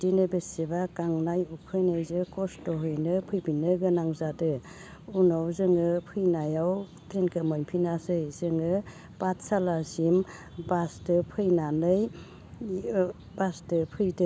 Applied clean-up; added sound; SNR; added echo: none; none; none; none.